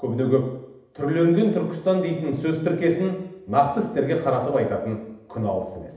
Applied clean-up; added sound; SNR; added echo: none; none; none; reverberation time 0.8 s.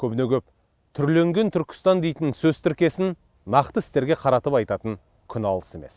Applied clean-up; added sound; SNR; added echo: none; none; none; none.